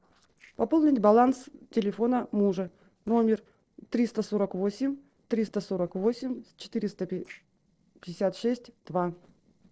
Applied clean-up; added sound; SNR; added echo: neural separator model SepFormer DNS4.